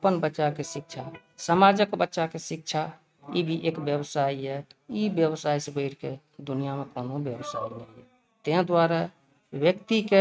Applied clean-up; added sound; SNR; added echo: neural mask model RNNoise.